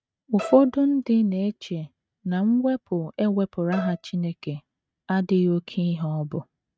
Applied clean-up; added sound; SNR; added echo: neural mask model RNNoise.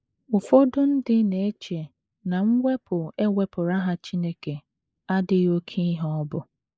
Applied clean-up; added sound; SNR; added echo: neural mask model Resemble Enhance denoiser.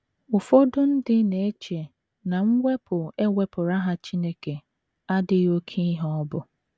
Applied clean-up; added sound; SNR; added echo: none; none; none; none.